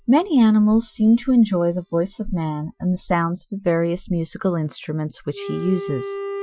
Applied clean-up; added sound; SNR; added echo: classical method Wiener filter.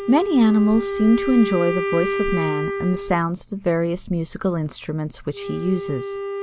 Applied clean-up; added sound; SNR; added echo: none; Wind instrument, woodwind instrument; 7 dB; none.